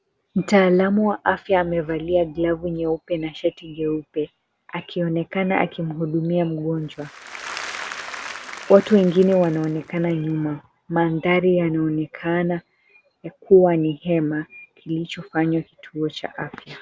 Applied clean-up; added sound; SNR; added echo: none; Applause / Crowd; 14 dB; none.